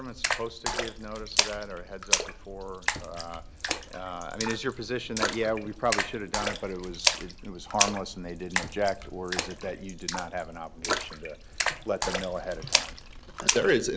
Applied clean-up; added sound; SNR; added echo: none; Splash, splatter; -1 dB; none.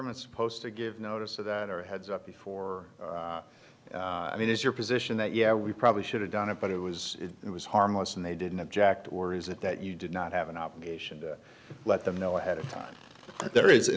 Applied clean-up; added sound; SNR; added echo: none; none; none; none.